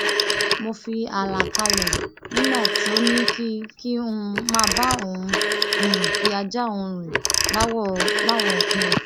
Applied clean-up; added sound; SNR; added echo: none; Telephone; -2 dB; none.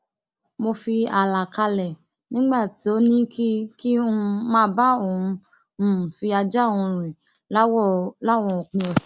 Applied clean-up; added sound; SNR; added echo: none; none; none; none.